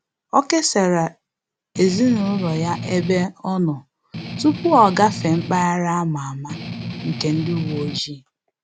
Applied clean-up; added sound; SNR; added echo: none; Strum; 8 dB; none.